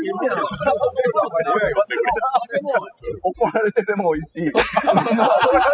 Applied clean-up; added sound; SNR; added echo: classical method spectral subtraction.